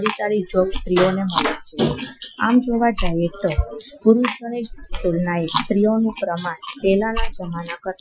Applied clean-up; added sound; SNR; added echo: classical method Wiener filter.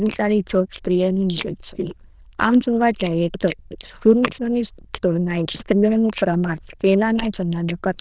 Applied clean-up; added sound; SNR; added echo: neural diffusion model UNIVERSE++.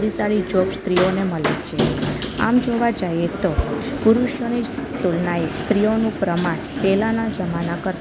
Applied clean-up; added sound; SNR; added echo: none; none; none; none.